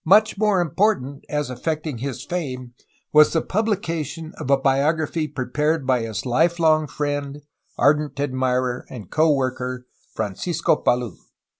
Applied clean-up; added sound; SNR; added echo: none; none; none; none.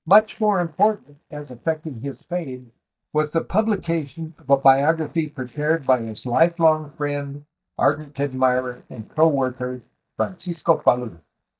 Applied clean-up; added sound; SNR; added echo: neural mask model DeepFilterNet 3.